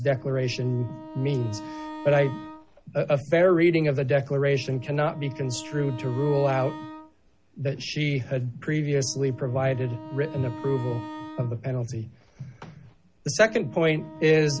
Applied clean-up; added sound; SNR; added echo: none; Wind instrument, woodwind instrument; 16 dB; none.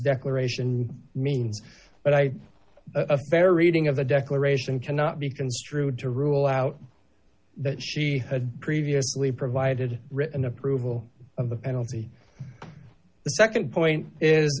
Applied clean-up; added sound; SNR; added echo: none; none; none; none.